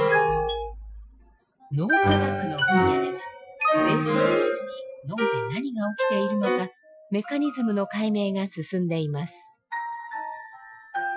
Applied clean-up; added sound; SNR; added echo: classical method Wiener filter.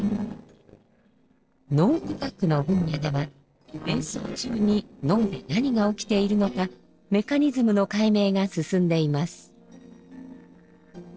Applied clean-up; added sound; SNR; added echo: neural separator model SepFormer DNS4.